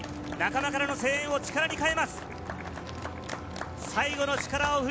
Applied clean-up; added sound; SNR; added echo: none; none; none; none.